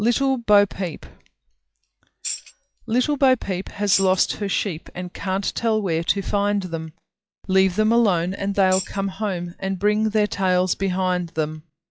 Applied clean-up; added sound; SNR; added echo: classical method log-MMSE.